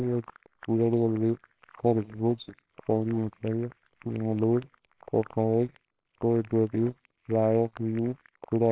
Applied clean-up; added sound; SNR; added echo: neural separator model SepFormer WHAMR!.